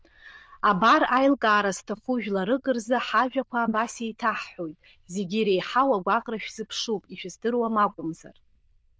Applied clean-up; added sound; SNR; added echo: neural diffusion model UNIVERSE++.